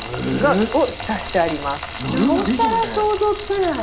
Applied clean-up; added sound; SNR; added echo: none; Frying (food); 12 dB; none.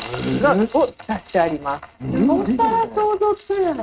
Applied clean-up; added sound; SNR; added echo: neural mask model RNNoise.